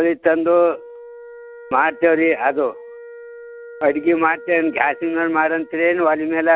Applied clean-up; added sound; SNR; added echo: none; Wind instrument, woodwind instrument; 20 dB; none.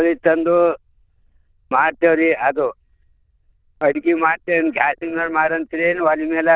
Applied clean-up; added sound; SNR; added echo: neural diffusion model UNIVERSE++.